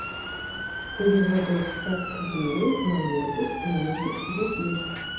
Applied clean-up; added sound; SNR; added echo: none; Motor vehicle (road) / Siren; 7 dB; reverberation time 0.9 s.